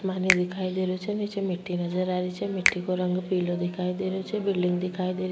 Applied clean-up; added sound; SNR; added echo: none; Finger snapping; 7 dB; none.